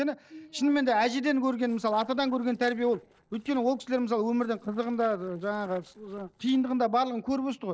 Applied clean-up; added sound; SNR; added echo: neural separator model SepFormer DNS4.